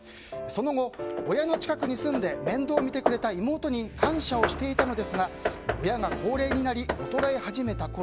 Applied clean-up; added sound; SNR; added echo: none; Hammer / Wood; 5 dB; none.